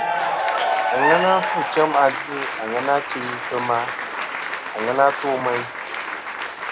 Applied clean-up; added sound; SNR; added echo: none; Applause / Cheering; 1 dB; none.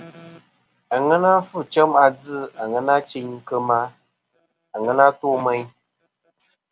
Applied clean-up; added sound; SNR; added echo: none; none; none; none.